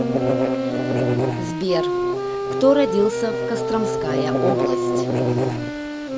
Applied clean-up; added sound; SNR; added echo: none; Buzz + Wind instrument, woodwind instrument; -3 dB; none.